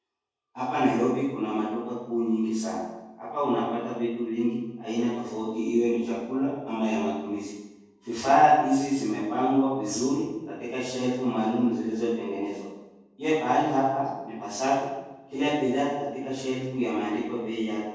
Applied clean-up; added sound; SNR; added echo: none; none; none; reverberation time 1.3 s.